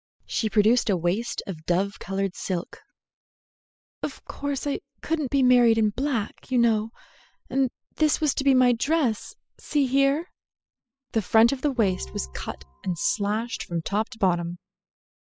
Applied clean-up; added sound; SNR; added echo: classical method spectral subtraction.